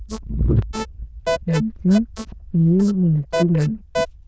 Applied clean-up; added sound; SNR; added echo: neural diffusion model UNIVERSE++.